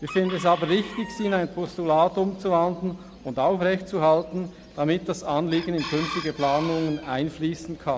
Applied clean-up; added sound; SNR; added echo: none; Chicken, rooster; 16 dB; none.